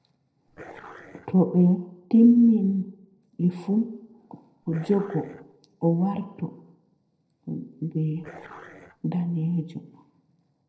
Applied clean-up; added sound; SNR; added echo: neural separator model SepFormer DNS4.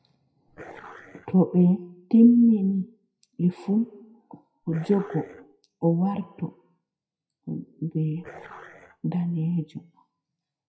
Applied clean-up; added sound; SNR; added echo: classical method WPE with log-MMSE.